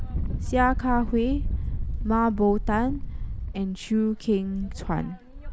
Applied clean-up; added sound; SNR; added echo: none; Wind; 3 dB; none.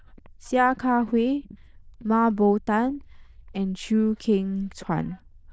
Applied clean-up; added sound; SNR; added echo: neural diffusion model UNIVERSE++.